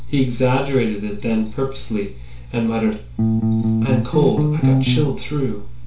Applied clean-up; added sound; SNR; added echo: none; Bass guitar; -3 dB; reverberation time 0.3 s.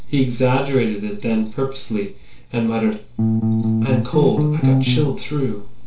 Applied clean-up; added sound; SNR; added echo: neural separator model SepFormer DNS4.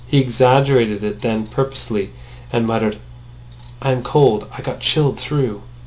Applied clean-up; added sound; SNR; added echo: none; none; none; none.